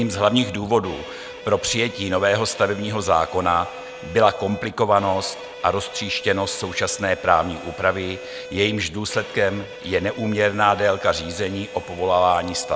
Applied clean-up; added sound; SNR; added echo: none; Bowed string instrument; 15 dB; none.